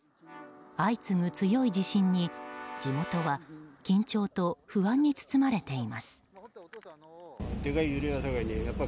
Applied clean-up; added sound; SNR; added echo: none; Keyboard (musical); 14 dB; none.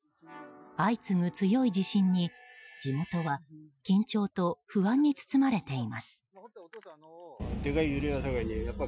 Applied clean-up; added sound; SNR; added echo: classical method Wiener filter.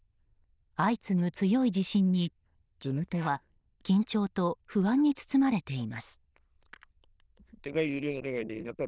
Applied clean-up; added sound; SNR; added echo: neural diffusion model UNIVERSE++.